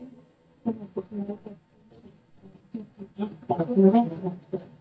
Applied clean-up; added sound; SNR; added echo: neural mask model DeepFilterNet 3.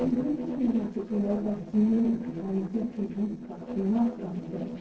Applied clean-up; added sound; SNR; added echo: neural separator model SepFormer DNS4.